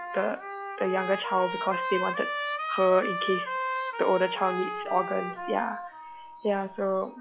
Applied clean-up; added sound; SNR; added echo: classical method log-MMSE.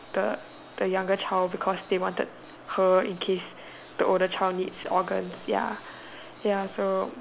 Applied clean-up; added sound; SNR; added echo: none; none; none; none.